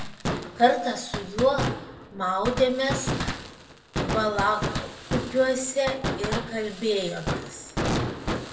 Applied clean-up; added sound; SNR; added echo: none; Fireworks; 4 dB; reverberation time 0.2 s.